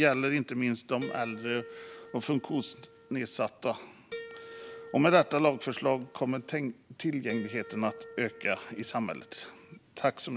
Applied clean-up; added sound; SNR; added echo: none; Harp; 16 dB; none.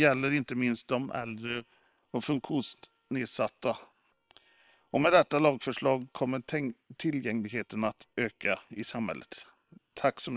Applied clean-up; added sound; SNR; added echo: neural separator model SepFormer WHAM!.